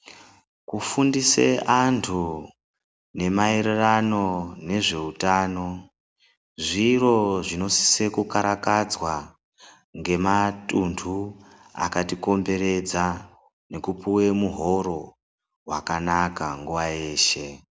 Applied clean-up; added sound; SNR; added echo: none; none; none; none.